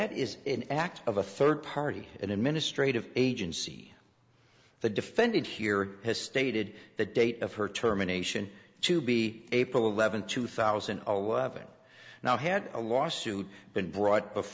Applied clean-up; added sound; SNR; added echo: none; none; none; none.